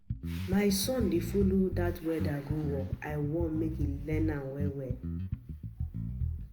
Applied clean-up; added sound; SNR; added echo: none; Bass guitar; 3 dB; none.